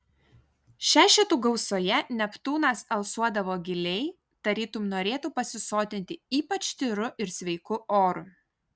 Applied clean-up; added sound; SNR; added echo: none; none; none; none.